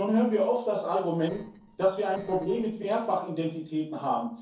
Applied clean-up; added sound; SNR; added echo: neural separator model SepFormer DNS4.